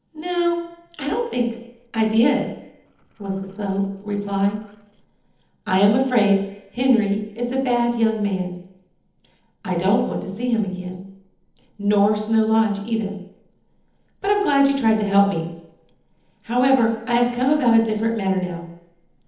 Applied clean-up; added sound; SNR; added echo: neural separator model SepFormer DNS4.